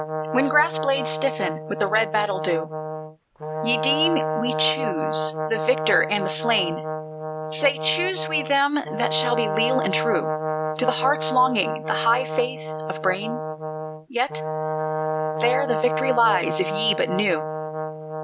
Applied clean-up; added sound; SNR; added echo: none; Brass instrument; 3 dB; none.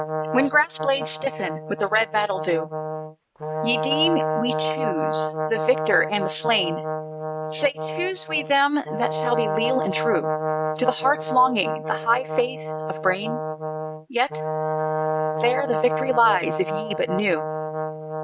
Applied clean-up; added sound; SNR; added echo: neural mask model RNNoise.